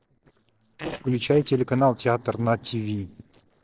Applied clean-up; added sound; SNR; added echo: neural separator model SepFormer DNS4.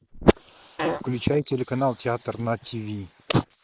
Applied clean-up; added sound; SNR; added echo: neural mask model Resemble Enhance denoiser.